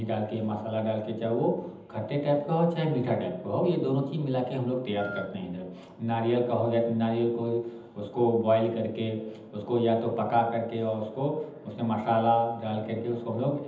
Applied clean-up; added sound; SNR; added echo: none; Wind instrument, woodwind instrument; 14 dB; reverberation time 0.8 s.